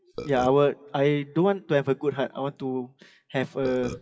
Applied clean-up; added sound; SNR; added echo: classical method WPE with log-MMSE.